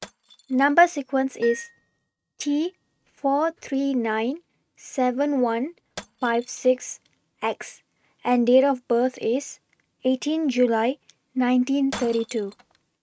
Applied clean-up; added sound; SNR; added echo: neural mask model RNNoise.